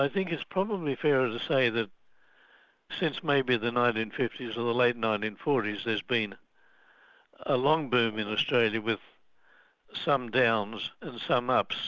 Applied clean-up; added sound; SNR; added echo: none; none; none; none.